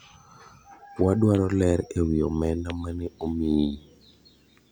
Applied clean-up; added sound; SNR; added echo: none; none; none; none.